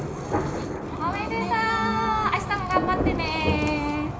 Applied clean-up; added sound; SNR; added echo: none; Thunder; 4 dB; reverberation time 0.4 s.